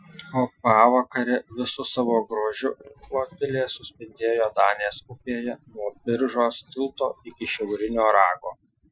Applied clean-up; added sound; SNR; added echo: classical method Wiener filter.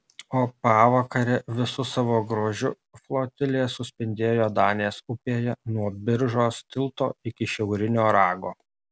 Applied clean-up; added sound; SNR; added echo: none; none; none; none.